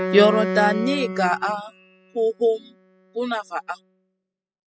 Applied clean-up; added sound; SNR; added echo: classical method spectral subtraction.